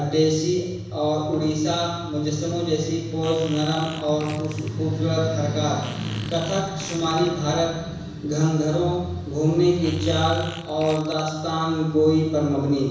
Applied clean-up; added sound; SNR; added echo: none; Fart; 18 dB; reverberation time 1.1 s.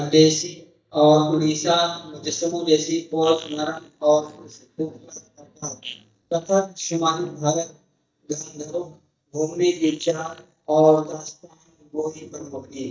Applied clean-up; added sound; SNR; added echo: neural mask model DeepFilterNet 3.